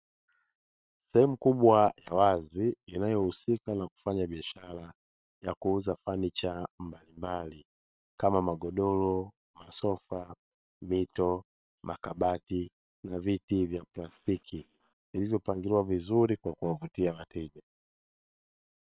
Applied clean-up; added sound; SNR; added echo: neural separator model SepFormer WHAM!.